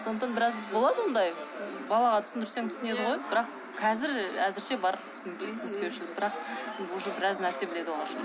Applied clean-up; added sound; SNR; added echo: none; none; none; none.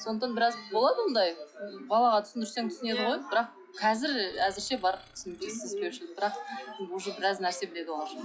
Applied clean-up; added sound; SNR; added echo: classical method log-MMSE.